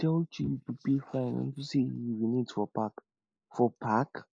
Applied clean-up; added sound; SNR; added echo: neural mask model Resemble Enhance denoiser.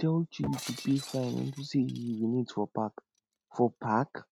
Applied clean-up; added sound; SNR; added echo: neural mask model RNNoise.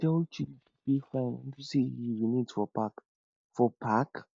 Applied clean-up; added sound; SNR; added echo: neural mask model DeepFilterNet 3.